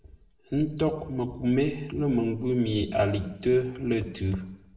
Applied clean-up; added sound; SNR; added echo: none; none; none; reverberation time 0.7 s.